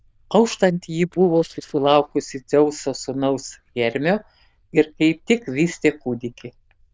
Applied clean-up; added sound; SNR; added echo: neural diffusion model UNIVERSE++.